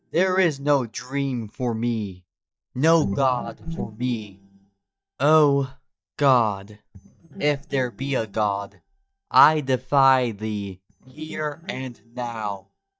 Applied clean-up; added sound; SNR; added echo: neural mask model DeepFilterNet 3.